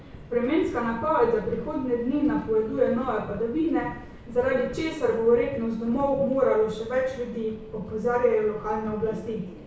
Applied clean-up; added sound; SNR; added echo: none; Subway, metro, underground; 17 dB; reverberation time 0.6 s.